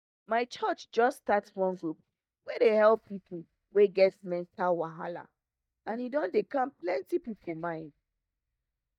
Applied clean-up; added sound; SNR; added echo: neural mask model DeepFilterNet 3.